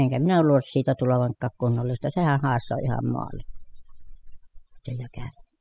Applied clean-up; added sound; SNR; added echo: classical method spectral subtraction.